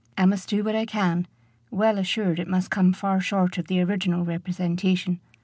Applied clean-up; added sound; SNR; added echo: none; none; none; none.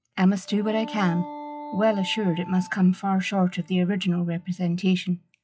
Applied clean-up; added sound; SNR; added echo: classical method log-MMSE.